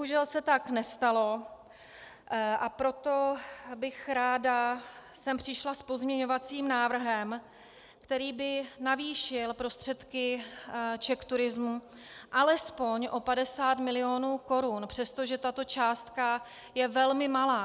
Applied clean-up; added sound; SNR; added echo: none; none; none; none.